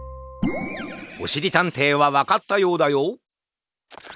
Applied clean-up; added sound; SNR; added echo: none; none; none; none.